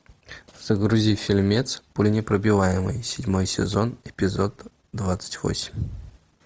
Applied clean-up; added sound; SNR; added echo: none; none; none; none.